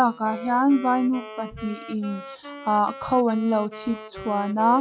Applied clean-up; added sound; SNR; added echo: classical method log-MMSE.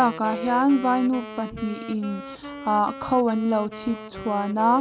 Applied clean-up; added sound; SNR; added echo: none; Wind instrument, woodwind instrument; 12 dB; none.